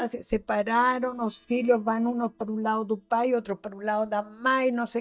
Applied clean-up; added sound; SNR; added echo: neural mask model DeepFilterNet 3.